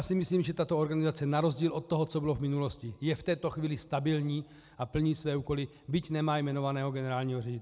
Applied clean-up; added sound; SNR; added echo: none; none; none; none.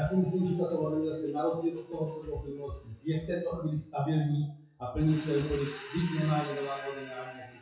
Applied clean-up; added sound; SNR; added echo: classical method WPE with log-MMSE.